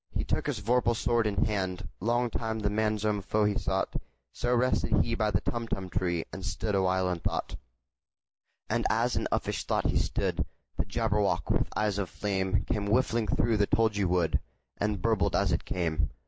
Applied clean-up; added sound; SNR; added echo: none; none; none; none.